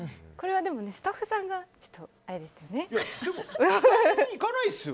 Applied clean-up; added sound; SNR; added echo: none; none; none; none.